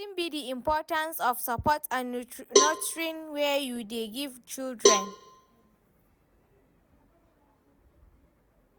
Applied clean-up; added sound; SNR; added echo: none; Cowbell; -3 dB; none.